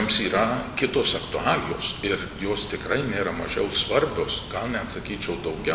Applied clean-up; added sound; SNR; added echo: none; none; none; none.